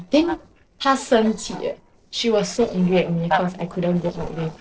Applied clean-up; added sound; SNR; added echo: neural separator model SepFormer DNS4.